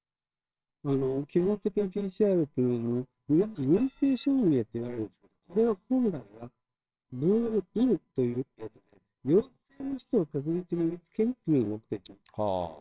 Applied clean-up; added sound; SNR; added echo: neural separator model SepFormer WHAMR!.